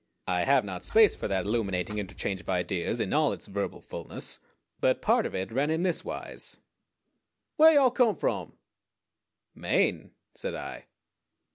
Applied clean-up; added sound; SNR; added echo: none; Clock; 17 dB; none.